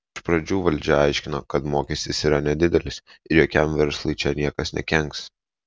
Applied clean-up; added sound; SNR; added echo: none; none; none; none.